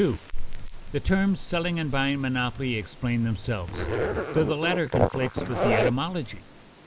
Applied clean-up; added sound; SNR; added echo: neural mask model Resemble Enhance denoiser.